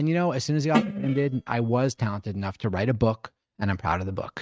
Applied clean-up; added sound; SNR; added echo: neural mask model RNNoise.